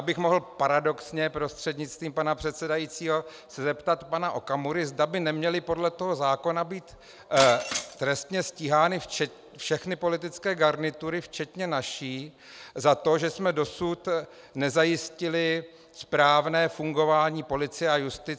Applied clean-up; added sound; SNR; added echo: none; Shatter; 8 dB; none.